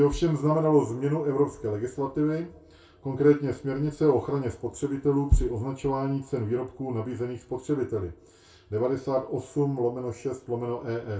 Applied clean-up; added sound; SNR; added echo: none; none; none; reverberation time 0.3 s.